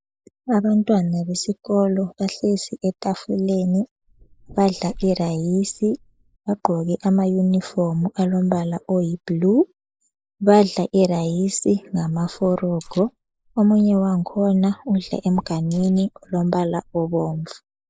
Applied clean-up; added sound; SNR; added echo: neural mask model Resemble Enhance denoiser.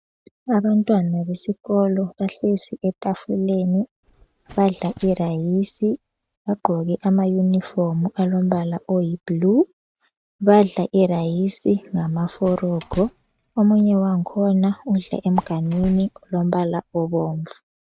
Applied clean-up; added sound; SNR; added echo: neural mask model RNNoise.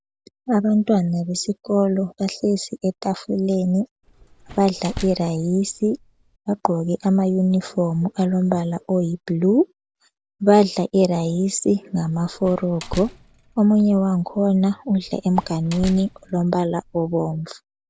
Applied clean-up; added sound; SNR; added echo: none; Slam; 17 dB; none.